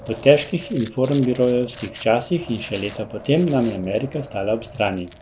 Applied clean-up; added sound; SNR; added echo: none; Domestic sounds, home sounds + Wind; 16 dB; none.